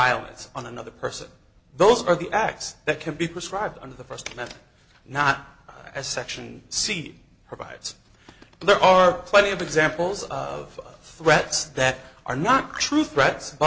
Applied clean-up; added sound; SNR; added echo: none; Marimba, xylophone; 12 dB; none.